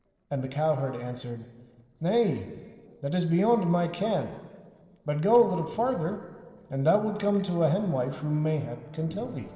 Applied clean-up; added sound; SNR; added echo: neural separator model SepFormer DNS4.